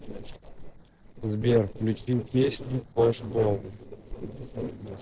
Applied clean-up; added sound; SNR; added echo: neural separator model SepFormer DNS4.